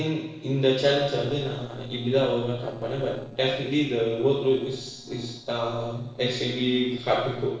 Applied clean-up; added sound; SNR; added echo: neural separator model SepFormer DNS4.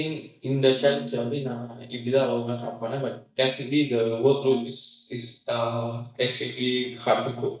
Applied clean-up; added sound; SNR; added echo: neural mask model DeepFilterNet 3.